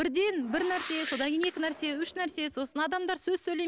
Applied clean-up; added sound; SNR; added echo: none; Whoosh, swoosh, swish; 11 dB; none.